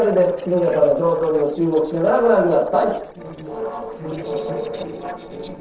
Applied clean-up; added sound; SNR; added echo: neural separator model SepFormer DNS4.